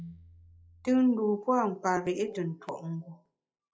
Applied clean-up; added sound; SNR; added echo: classical method log-MMSE.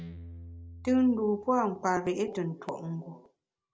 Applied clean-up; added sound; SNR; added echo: none; Guitar; 19 dB; none.